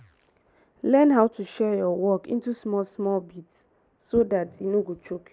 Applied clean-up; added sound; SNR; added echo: none; none; none; none.